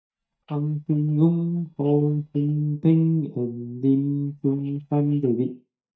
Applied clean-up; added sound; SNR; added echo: neural mask model DeepFilterNet 3.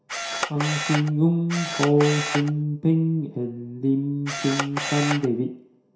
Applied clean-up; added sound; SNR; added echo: none; Camera; 5 dB; reverberation time 0.7 s.